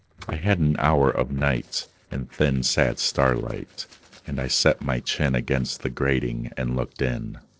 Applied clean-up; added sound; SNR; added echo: neural separator model SepFormer DNS4.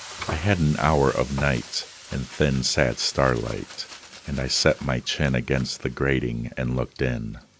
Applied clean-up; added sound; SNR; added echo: none; Frying (food); 17 dB; none.